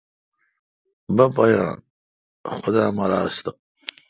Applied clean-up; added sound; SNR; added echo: none; none; none; none.